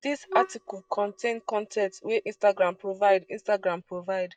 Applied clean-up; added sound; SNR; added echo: neural mask model DeepFilterNet 3.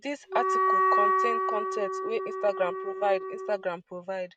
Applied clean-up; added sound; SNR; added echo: neural mask model RNNoise.